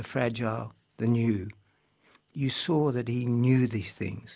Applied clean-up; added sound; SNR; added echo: none; none; none; none.